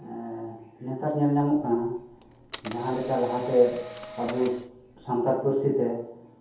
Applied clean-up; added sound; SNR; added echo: none; Camera; 16 dB; reverberation time 0.7 s.